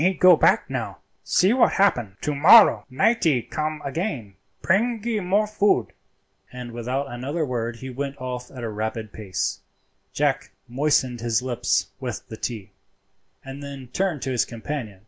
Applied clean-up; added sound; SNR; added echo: none; none; none; none.